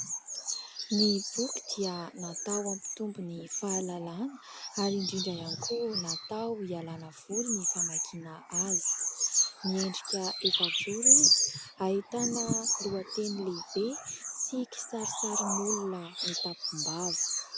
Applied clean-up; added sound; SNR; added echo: none; Bird vocalization, bird call, bird song; -3 dB; none.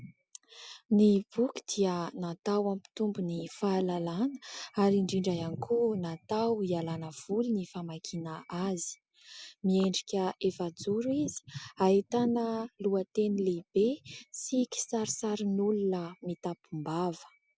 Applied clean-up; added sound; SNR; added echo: none; none; none; none.